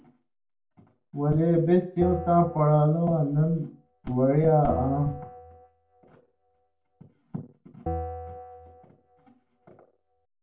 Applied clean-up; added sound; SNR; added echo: none; Bell; 12 dB; reverberation time 0.3 s.